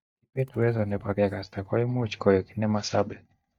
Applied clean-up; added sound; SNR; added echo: neural mask model DeepFilterNet 3.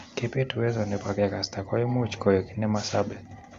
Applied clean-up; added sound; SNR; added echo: none; none; none; none.